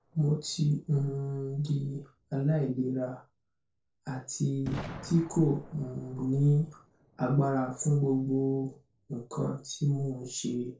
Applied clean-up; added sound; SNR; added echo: neural separator model SepFormer DNS4.